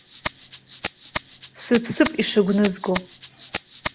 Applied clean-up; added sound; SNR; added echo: none; Rattle (instrument); 10 dB; none.